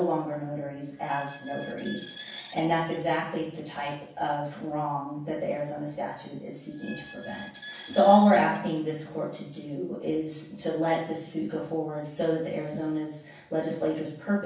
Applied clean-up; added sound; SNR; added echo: none; Squeak; 17 dB; reverberation time 0.7 s.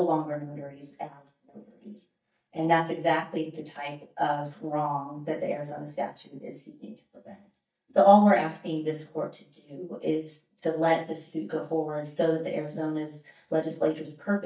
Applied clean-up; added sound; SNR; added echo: neural mask model DeepFilterNet 3.